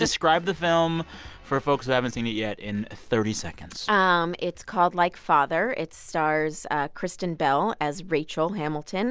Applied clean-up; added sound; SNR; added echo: none; none; none; none.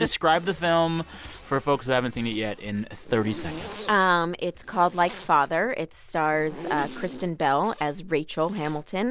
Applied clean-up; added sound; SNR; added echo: none; Zipper (clothing); 17 dB; none.